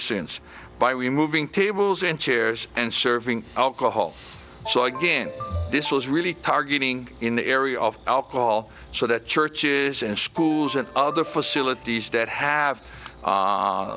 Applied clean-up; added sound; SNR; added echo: none; Ringtone; 14 dB; none.